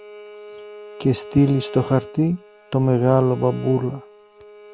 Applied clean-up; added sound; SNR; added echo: none; Bowed string instrument; 16 dB; none.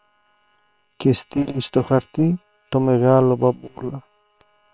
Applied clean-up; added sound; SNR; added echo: neural separator model SepFormer WHAM!.